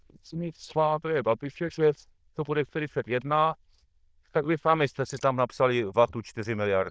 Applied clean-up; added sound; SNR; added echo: neural diffusion model UNIVERSE++.